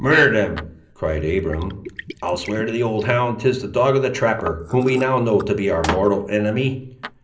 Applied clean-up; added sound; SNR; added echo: none; Liquid; 15 dB; reverberation time 0.5 s.